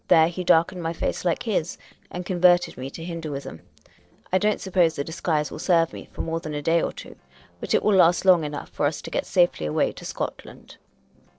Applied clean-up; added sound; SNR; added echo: neural separator model SepFormer DNS4.